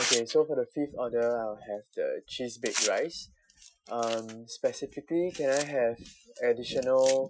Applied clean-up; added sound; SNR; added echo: classical method Wiener filter.